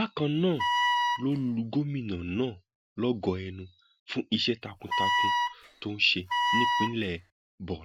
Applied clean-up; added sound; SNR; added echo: none; Wind instrument, woodwind instrument; -2 dB; none.